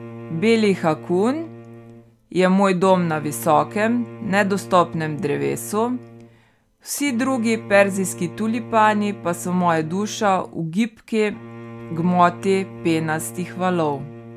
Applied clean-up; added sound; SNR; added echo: none; Bowed string instrument; 16 dB; none.